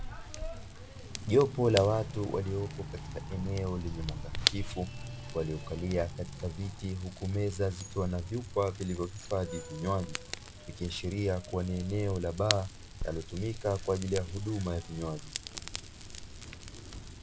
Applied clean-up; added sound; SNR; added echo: none; Fire / Rain; 7 dB; none.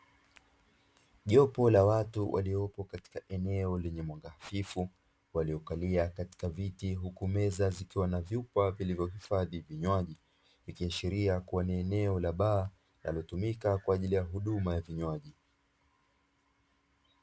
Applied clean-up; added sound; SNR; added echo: none; none; none; none.